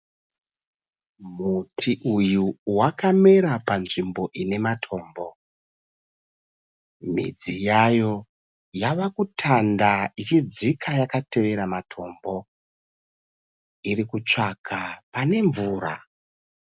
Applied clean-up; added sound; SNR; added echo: none; none; none; none.